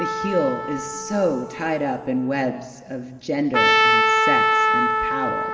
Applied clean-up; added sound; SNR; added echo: none; Trumpet; -3 dB; reverberation time 1.8 s.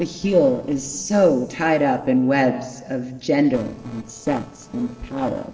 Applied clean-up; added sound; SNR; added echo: neural separator model SepFormer DNS4.